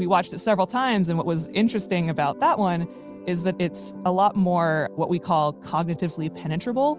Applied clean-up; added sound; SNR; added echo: none; none; none; none.